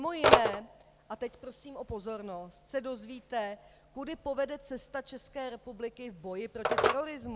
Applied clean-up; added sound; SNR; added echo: none; Telephone; -3 dB; none.